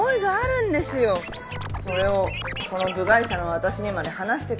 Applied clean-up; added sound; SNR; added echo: none; Scratching (performance technique); 11 dB; none.